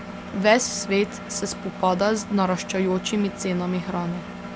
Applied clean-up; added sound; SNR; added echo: none; Engine; 11 dB; none.